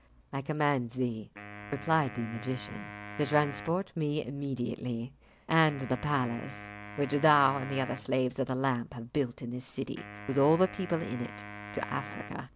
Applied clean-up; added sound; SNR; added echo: none; Wind instrument, woodwind instrument; 15 dB; none.